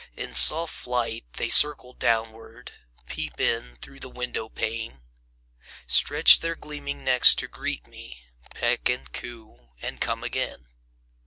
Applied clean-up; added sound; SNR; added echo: none; none; none; none.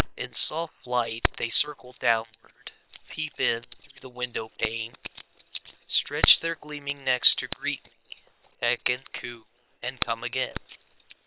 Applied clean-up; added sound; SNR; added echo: neural separator model SepFormer WHAM!.